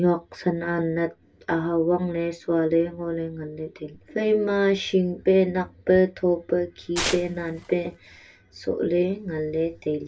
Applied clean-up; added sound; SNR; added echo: none; Tearing; 9 dB; reverberation time 0.1 s.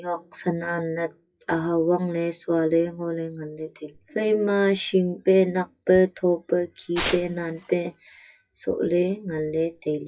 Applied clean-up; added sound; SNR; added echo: classical method WPE with log-MMSE.